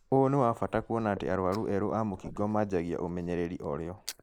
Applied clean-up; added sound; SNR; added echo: neural mask model Resemble Enhance denoiser.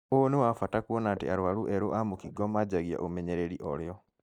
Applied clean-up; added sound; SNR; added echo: neural mask model DeepFilterNet 3.